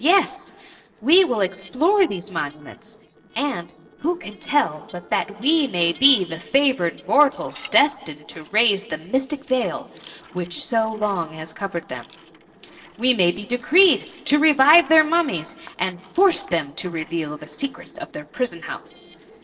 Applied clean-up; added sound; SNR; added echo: neural separator model SepFormer DNS4.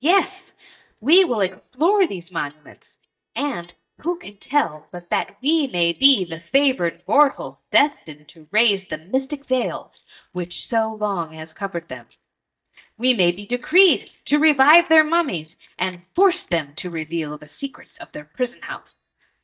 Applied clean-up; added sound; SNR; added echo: neural mask model DeepFilterNet 3.